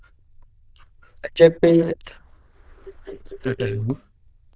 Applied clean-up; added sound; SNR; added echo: neural diffusion model UNIVERSE++.